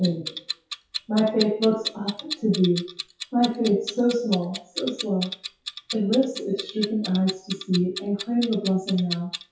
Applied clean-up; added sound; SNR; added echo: classical method WPE with log-MMSE.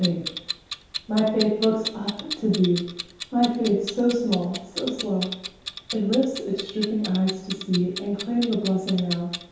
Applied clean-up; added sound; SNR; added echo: none; Clock; 10 dB; reverberation time 0.8 s.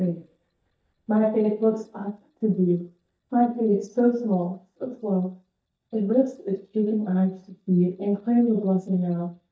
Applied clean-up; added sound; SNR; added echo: neural mask model DeepFilterNet 3.